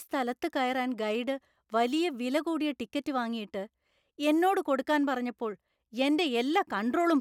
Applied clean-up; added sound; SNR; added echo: none; none; none; none.